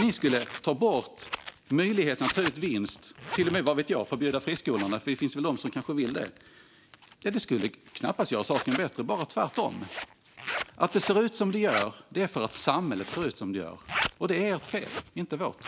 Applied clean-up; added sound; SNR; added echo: none; Zipper (clothing); 11 dB; none.